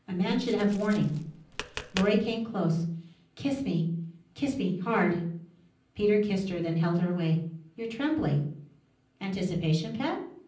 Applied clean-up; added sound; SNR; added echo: none; Tap; 13 dB; reverberation time 0.6 s.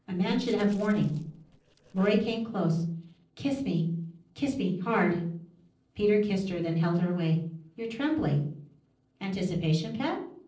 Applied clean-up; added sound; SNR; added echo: neural separator model SepFormer DNS4.